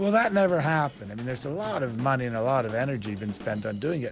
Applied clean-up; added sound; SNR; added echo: none; Drum / Drum kit; 18 dB; none.